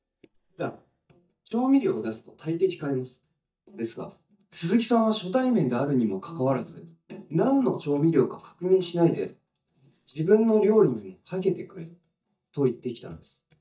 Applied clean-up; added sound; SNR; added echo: neural mask model DeepFilterNet 3.